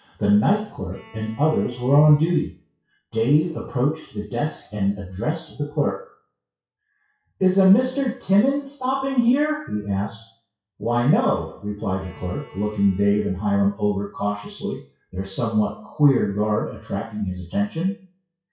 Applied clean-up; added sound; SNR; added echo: classical method WPE with log-MMSE.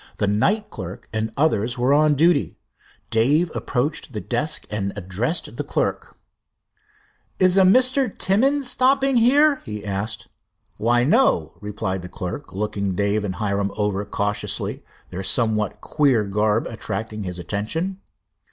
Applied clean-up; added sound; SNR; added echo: none; none; none; none.